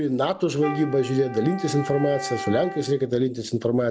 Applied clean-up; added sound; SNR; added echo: none; Wind instrument, woodwind instrument; 11 dB; none.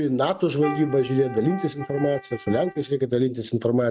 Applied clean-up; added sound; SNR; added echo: neural mask model RNNoise.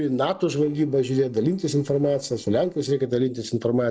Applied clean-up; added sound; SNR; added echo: neural separator model SepFormer DNS4.